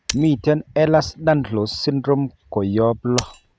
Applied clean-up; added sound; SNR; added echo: none; Shatter; 10 dB; none.